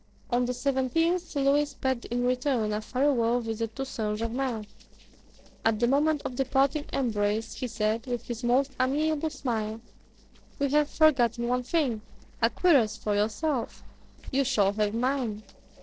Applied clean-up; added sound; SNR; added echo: neural separator model SepFormer DNS4.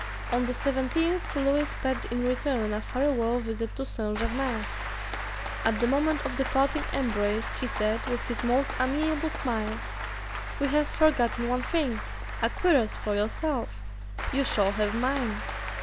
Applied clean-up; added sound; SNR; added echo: none; Applause; 9 dB; none.